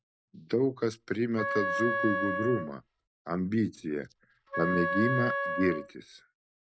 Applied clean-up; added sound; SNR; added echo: none; Wind instrument, woodwind instrument; 2 dB; none.